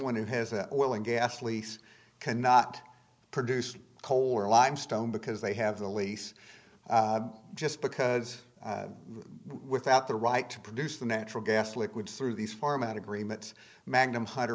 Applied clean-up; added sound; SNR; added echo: none; none; none; none.